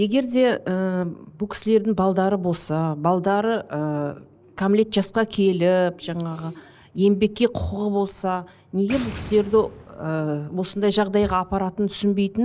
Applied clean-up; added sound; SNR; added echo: none; Boom; 17 dB; none.